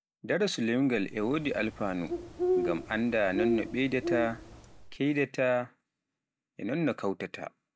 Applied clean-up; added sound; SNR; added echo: none; Bird; 3 dB; none.